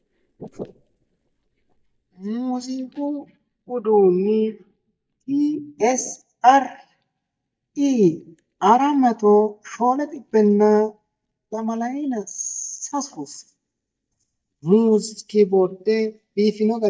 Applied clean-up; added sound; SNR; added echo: neural mask model DeepFilterNet 3.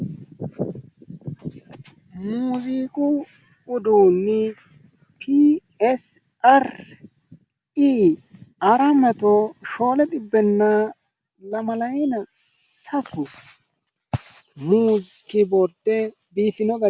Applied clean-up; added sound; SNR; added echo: none; none; none; none.